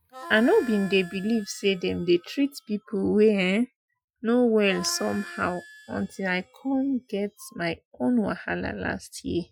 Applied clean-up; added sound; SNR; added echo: classical method Wiener filter.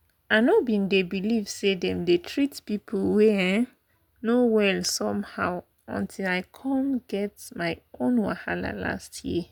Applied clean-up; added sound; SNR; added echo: none; none; none; none.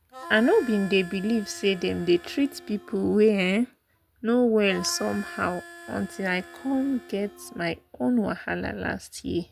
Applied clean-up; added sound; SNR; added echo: none; Harmonica; 17 dB; none.